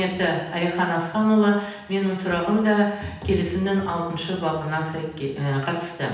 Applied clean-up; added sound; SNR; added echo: none; none; none; reverberation time 0.9 s.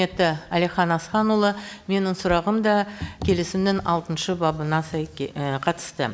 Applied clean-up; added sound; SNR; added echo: none; none; none; none.